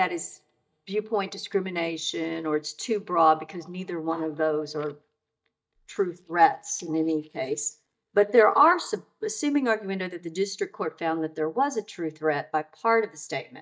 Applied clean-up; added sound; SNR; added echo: neural mask model DeepFilterNet 3.